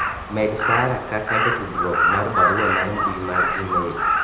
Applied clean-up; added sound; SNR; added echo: none; Crow; -3 dB; reverberation time 0.8 s.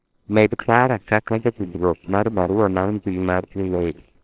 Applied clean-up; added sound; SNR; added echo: neural separator model SepFormer WHAMR!.